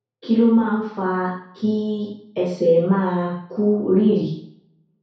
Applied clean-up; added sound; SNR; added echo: none; none; none; reverberation time 0.6 s.